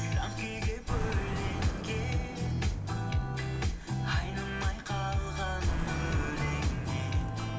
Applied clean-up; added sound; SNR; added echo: none; Car passing by; 7 dB; reverberation time 0.9 s.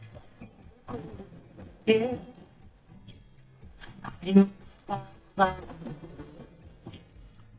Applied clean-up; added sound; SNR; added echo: neural mask model DeepFilterNet 3.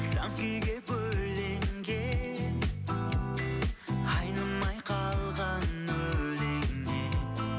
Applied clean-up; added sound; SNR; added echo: none; none; none; none.